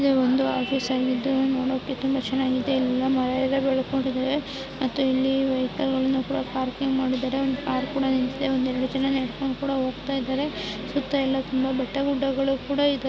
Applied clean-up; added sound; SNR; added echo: none; none; none; none.